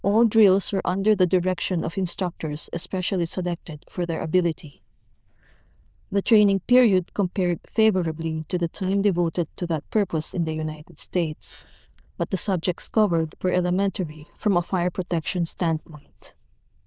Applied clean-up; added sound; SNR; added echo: neural diffusion model UNIVERSE++.